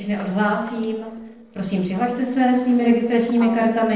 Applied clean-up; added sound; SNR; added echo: neural separator model SepFormer DNS4.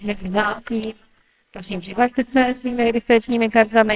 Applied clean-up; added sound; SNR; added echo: neural separator model SepFormer WHAMR!.